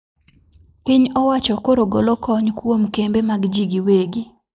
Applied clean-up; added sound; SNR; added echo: neural mask model Resemble Enhance denoiser.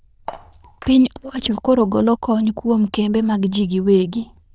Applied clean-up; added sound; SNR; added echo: neural diffusion model UNIVERSE++.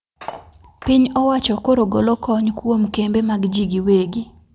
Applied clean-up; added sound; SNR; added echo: none; Cutlery, silverware; 19 dB; none.